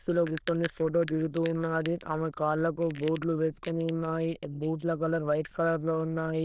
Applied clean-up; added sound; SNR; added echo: neural diffusion model UNIVERSE++.